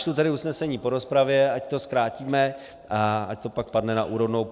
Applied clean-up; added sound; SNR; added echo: none; none; none; none.